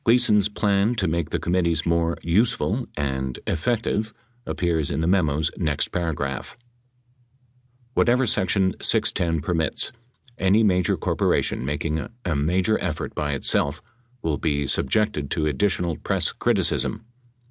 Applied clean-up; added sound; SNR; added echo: none; none; none; none.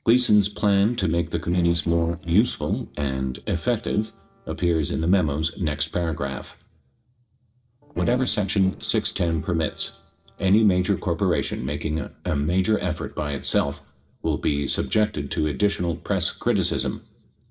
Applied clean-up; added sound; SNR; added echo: neural separator model SepFormer DNS4.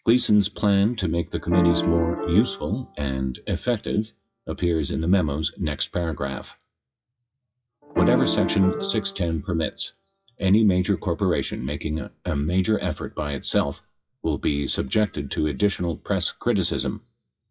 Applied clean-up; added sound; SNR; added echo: classical method WPE with log-MMSE.